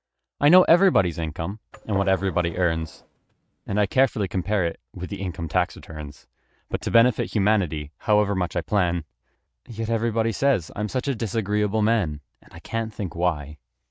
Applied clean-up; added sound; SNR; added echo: neural mask model RNNoise.